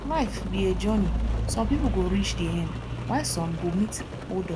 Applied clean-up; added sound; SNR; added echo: none; Rain; 2 dB; none.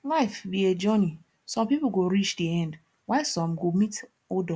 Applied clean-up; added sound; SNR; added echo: none; none; none; none.